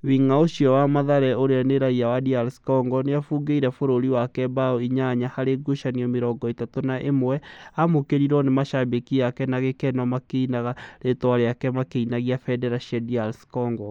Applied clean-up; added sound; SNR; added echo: neural mask model Resemble Enhance denoiser.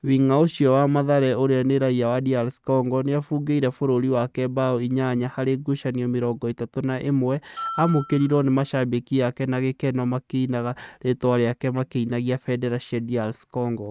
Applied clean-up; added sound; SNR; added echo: neural mask model RNNoise.